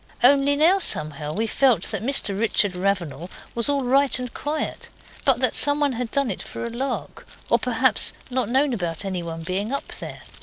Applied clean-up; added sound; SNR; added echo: none; Keys jangling; 19 dB; none.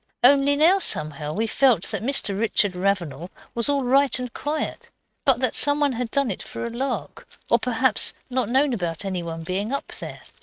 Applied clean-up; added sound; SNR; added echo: neural mask model RNNoise.